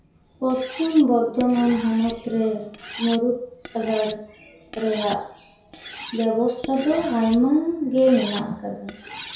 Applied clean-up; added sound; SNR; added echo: none; Cutlery, silverware; 9 dB; reverberation time 0.6 s.